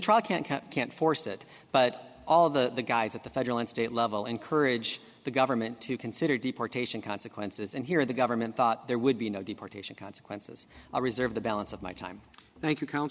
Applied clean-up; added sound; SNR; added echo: none; none; none; none.